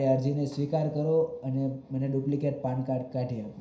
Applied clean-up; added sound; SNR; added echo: none; none; none; reverberation time 0.5 s.